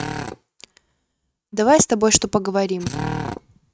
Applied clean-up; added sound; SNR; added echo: neural mask model RNNoise.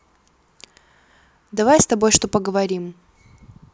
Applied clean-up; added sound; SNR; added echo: none; none; none; none.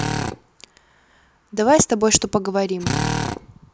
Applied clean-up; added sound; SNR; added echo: none; Drill; 6 dB; none.